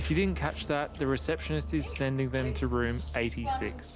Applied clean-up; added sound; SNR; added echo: none; none; none; none.